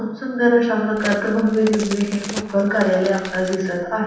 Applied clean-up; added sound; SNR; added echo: none; Crack; 14 dB; reverberation time 1.1 s.